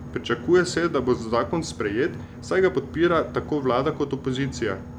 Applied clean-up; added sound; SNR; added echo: none; Boat, Water vehicle; 13 dB; none.